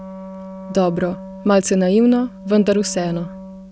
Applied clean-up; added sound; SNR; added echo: none; Wind instrument, woodwind instrument; 15 dB; none.